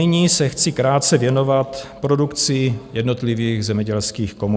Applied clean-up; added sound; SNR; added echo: none; none; none; none.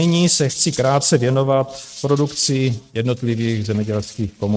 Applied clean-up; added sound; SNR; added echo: neural mask model RNNoise.